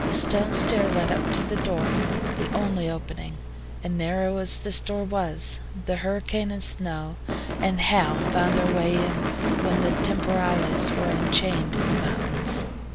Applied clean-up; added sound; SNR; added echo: none; Gunshot, gunfire / Fireworks; 3 dB; none.